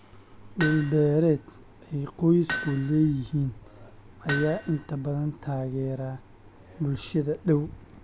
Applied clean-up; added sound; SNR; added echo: none; Hammer; 11 dB; none.